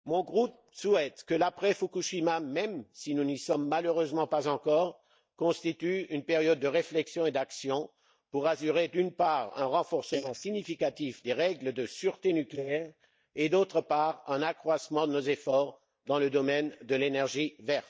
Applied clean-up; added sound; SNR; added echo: neural mask model DeepFilterNet 3.